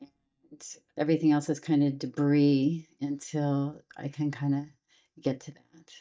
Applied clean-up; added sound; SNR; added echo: neural mask model DeepFilterNet 3.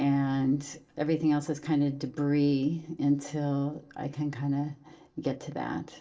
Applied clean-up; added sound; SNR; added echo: neural separator model SepFormer DNS4.